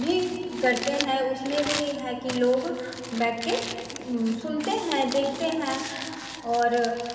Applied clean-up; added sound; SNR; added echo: none; Crumpling, crinkling; 11 dB; reverberation time 2.6 s.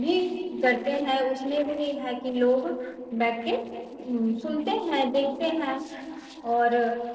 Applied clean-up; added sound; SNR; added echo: neural separator model SepFormer DNS4.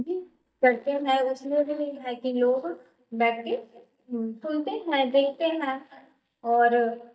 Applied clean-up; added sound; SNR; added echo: neural mask model DeepFilterNet 3.